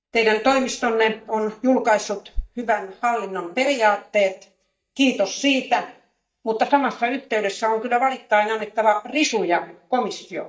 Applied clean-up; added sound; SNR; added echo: neural mask model DeepFilterNet 3.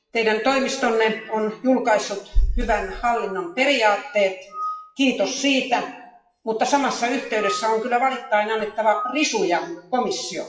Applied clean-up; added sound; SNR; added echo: classical method WPE with log-MMSE.